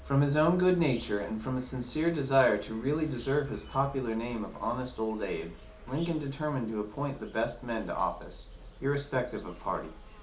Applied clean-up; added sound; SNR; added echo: none; Insect; 17 dB; none.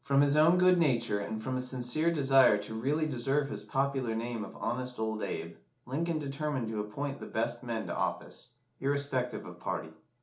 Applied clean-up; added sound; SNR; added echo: none; none; none; none.